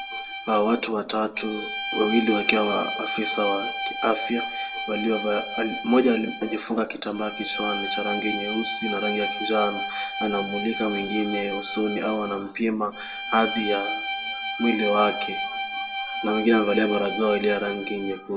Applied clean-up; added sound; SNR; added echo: none; Bowed string instrument; 6 dB; reverberation time 0.5 s.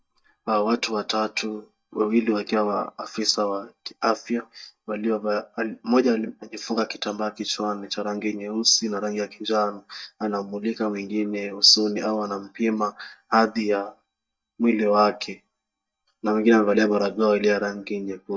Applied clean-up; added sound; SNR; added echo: neural mask model DeepFilterNet 3.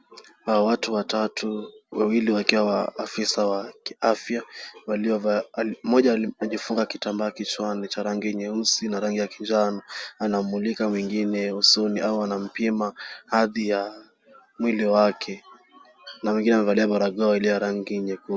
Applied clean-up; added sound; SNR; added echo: none; none; none; none.